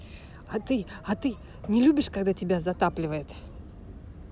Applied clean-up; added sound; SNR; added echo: none; none; none; none.